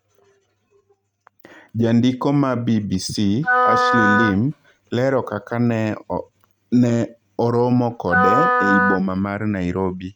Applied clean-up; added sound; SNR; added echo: neural mask model RNNoise.